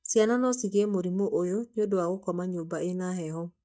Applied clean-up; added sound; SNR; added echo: neural mask model DeepFilterNet 3.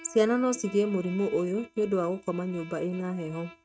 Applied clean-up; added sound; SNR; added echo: neural mask model RNNoise.